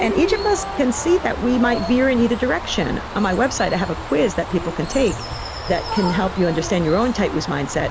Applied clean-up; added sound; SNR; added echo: none; Bird + Drip; 8 dB; none.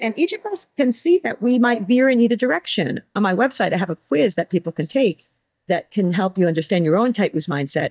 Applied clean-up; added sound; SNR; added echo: neural mask model DeepFilterNet 3.